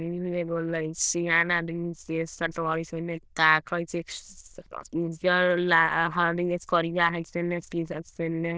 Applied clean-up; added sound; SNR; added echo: neural diffusion model UNIVERSE++.